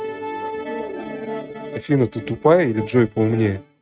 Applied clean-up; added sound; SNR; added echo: neural mask model RNNoise.